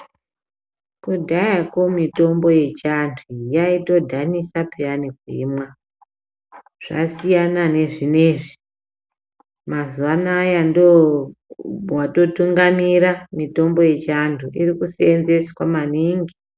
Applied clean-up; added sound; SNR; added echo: none; none; none; none.